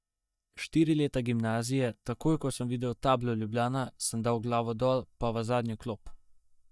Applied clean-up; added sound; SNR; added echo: neural mask model DeepFilterNet 3.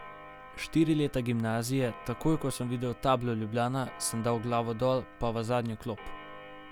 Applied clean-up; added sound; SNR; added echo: none; Clock; 18 dB; none.